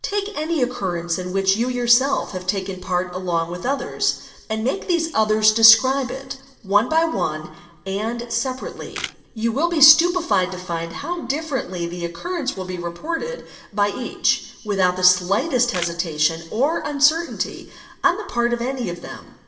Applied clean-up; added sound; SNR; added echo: none; Camera; 14 dB; reverberation time 1.0 s.